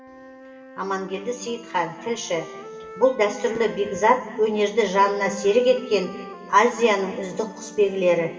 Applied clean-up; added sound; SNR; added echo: none; Wind instrument, woodwind instrument; 17 dB; reverberation time 2.1 s.